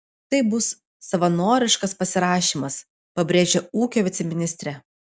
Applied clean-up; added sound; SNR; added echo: none; none; none; none.